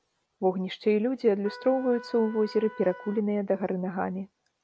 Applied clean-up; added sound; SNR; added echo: none; Trumpet; 18 dB; none.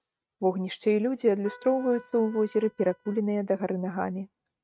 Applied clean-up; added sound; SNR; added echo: neural mask model RNNoise.